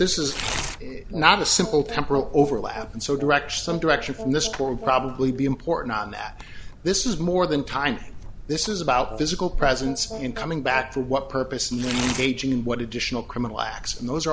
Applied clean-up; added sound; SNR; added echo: none; Brass instrument + Tearing; 14 dB; none.